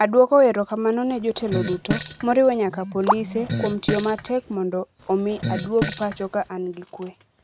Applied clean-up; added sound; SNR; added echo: none; Fart; 8 dB; none.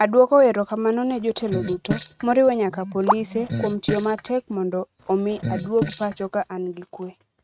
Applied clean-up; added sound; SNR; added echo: neural mask model RNNoise.